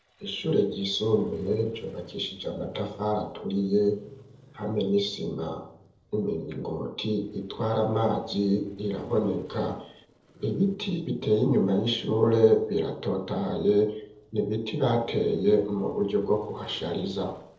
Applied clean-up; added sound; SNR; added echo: neural separator model SepFormer DNS4.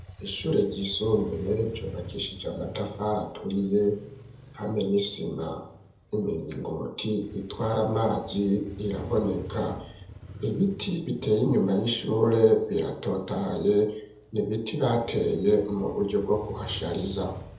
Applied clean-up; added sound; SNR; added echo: none; Motorcycle; 16 dB; reverberation time 0.7 s.